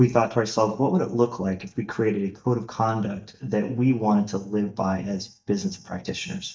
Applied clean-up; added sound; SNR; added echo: neural mask model DeepFilterNet 3.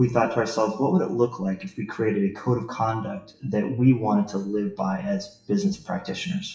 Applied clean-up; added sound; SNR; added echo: classical method WPE with log-MMSE.